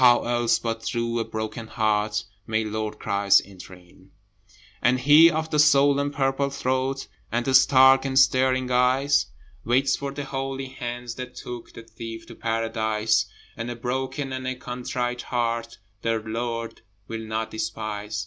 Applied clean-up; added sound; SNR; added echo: none; none; none; none.